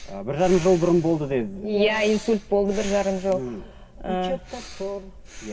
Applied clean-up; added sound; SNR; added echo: none; Breathing; 14 dB; reverberation time 2.3 s.